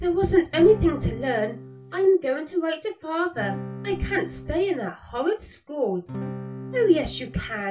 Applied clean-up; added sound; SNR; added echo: none; Acoustic guitar / Strum; 11 dB; reverberation time 0.2 s.